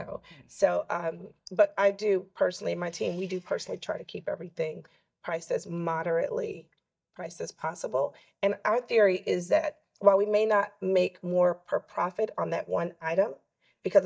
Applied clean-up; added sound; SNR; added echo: neural mask model DeepFilterNet 3.